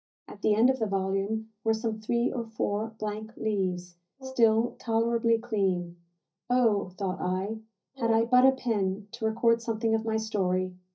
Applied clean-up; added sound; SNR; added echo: neural mask model DeepFilterNet 3.